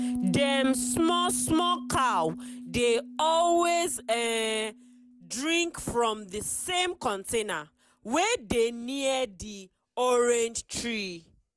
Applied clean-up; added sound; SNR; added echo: none; Piano; 11 dB; none.